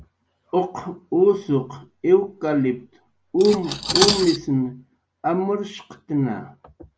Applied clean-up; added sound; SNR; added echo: none; Cutlery, silverware; 6 dB; none.